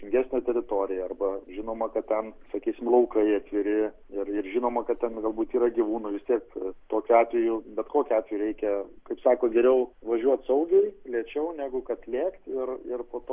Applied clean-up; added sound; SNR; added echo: none; none; none; none.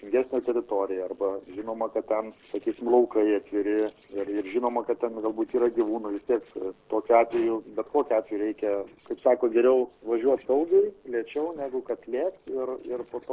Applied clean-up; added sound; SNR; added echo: neural separator model SepFormer DNS4.